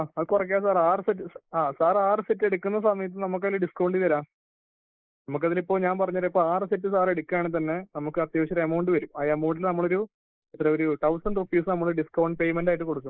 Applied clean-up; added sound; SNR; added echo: neural mask model Resemble Enhance denoiser.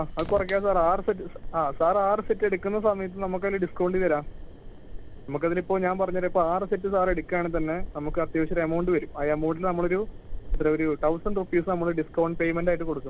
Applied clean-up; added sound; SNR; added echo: none; Fire; 9 dB; none.